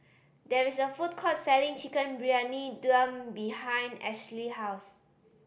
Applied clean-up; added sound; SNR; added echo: none; none; none; none.